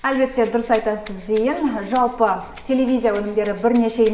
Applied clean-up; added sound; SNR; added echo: none; Rattle (instrument); 18 dB; reverberation time 0.8 s.